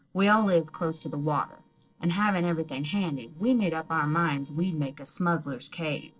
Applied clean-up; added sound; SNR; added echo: neural separator model SepFormer DNS4.